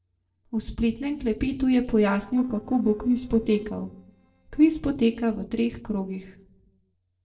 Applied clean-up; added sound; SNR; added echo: neural separator model SepFormer DNS4.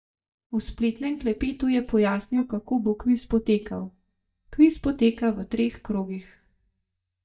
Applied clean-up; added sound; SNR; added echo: neural mask model DeepFilterNet 3.